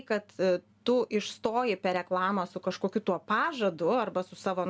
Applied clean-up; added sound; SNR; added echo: none; none; none; none.